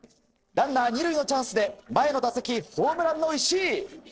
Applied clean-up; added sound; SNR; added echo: neural separator model SepFormer DNS4.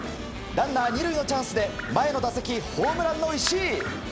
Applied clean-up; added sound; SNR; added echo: none; Drip; 16 dB; none.